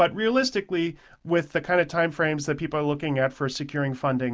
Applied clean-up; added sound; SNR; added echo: none; none; none; none.